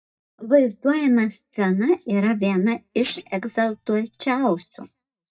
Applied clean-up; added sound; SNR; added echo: neural mask model DeepFilterNet 3.